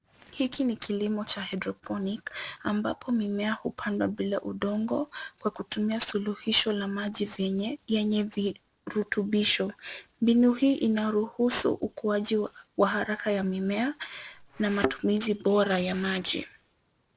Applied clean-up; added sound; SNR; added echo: neural separator model SepFormer DNS4.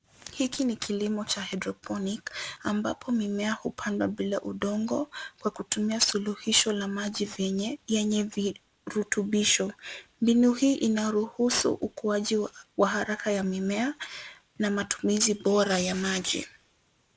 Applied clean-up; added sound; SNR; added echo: none; none; none; none.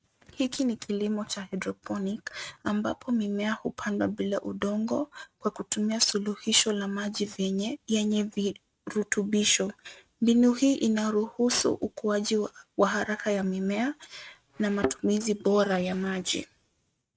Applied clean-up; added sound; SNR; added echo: neural mask model RNNoise.